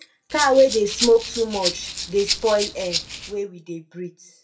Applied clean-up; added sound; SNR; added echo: none; Rattle (instrument); 7 dB; reverberation time 0.2 s.